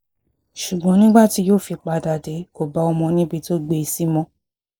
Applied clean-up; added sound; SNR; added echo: neural mask model Resemble Enhance denoiser.